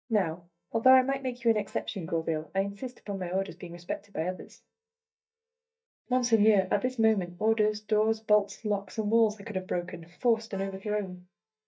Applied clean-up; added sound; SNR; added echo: neural mask model DeepFilterNet 3.